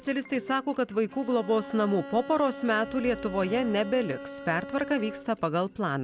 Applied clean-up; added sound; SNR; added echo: none; Bowed string instrument; 14 dB; none.